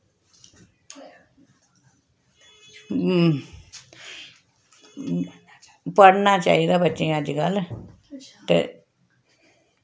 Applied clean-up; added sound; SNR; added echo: none; none; none; none.